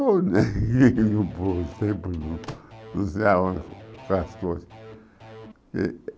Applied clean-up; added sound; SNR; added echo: none; Electric guitar / Bass guitar + Slam / Microwave oven; 18 dB; none.